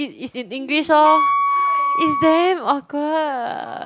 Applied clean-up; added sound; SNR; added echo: none; Wind instrument, woodwind instrument; 1 dB; none.